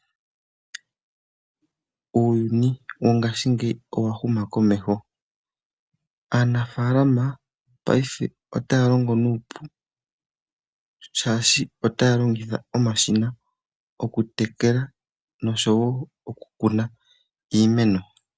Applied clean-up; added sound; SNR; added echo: none; none; none; none.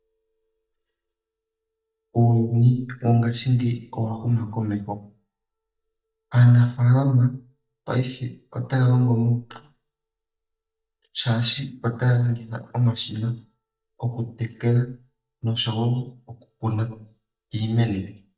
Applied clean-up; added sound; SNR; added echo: neural mask model DeepFilterNet 3.